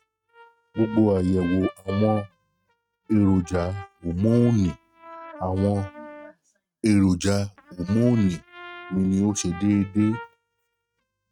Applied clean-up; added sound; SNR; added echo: neural mask model RNNoise.